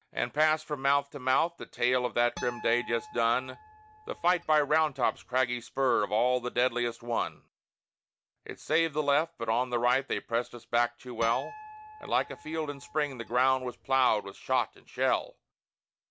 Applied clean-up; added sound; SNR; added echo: none; Harp; 17 dB; none.